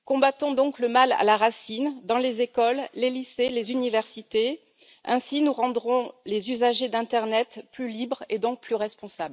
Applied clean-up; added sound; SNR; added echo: none; none; none; none.